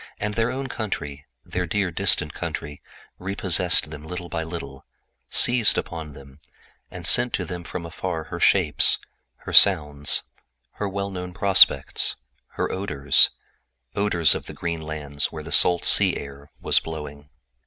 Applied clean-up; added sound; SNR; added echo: none; none; none; none.